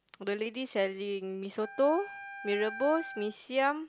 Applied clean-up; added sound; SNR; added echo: none; Wind instrument, woodwind instrument; 12 dB; none.